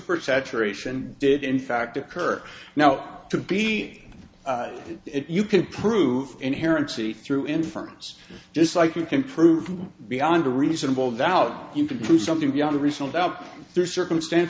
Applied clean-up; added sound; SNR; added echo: none; none; none; none.